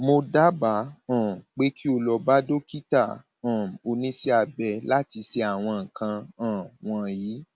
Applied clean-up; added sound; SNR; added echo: none; none; none; none.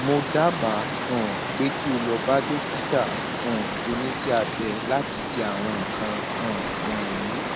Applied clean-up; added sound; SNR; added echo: none; Water; 2 dB; none.